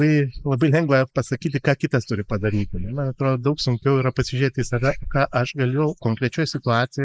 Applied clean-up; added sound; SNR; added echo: neural mask model Resemble Enhance denoiser.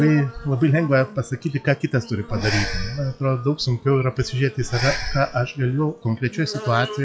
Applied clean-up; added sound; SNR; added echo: classical method log-MMSE.